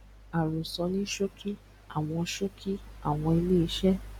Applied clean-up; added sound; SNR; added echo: none; none; none; none.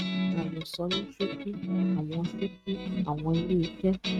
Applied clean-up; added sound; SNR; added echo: neural mask model RNNoise.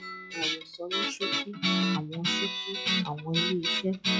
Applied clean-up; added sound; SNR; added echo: classical method log-MMSE.